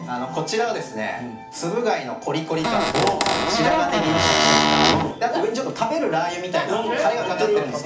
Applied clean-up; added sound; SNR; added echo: none; Squeak / Cupboard open or close; -3 dB; reverberation time 0.4 s.